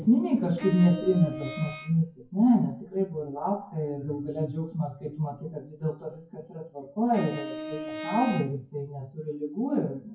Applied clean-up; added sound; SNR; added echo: classical method WPE with log-MMSE.